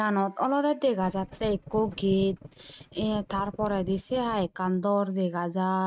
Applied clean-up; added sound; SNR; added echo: neural mask model RNNoise.